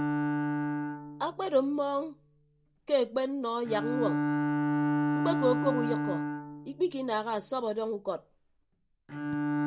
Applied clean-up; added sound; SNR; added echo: none; Bowed string instrument; 0 dB; none.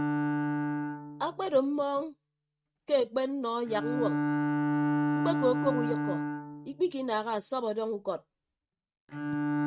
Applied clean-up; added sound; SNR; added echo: neural mask model RNNoise.